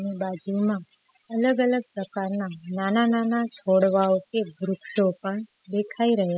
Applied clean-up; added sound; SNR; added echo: classical method spectral subtraction.